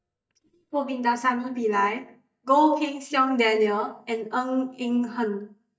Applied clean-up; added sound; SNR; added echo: neural mask model DeepFilterNet 3.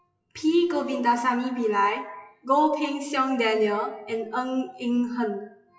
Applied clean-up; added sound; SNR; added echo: classical method WPE with log-MMSE.